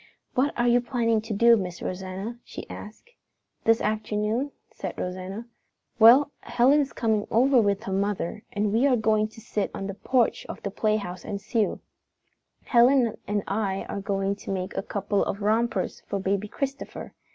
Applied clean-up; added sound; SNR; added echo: none; none; none; none.